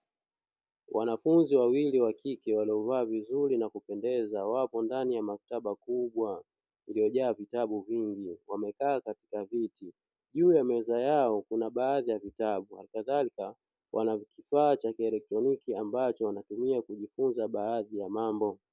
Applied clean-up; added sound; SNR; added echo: none; none; none; none.